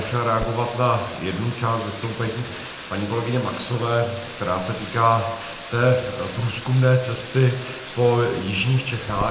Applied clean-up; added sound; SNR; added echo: none; Bathtub (filling or washing); 11 dB; reverberation time 0.7 s.